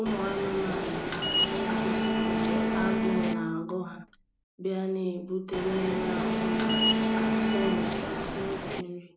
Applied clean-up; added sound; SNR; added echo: none; Subway, metro, underground + Bowed string instrument; -5 dB; none.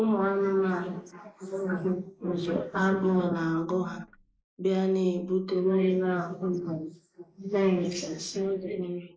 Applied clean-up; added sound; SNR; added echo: neural mask model Resemble Enhance denoiser.